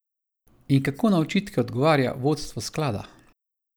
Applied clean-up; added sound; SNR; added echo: none; none; none; none.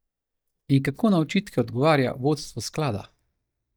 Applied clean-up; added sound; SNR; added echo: neural mask model DeepFilterNet 3.